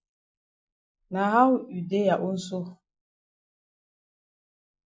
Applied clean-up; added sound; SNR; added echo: neural mask model Resemble Enhance denoiser.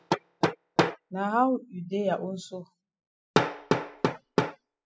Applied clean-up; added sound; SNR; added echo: classical method spectral subtraction.